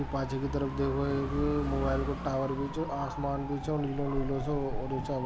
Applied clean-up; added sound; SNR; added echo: none; Motorcycle / Dog; 5 dB; none.